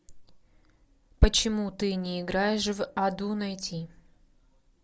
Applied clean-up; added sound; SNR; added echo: none; none; none; none.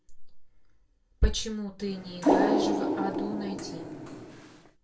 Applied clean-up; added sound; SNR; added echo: none; Water; -5 dB; reverberation time 0.2 s.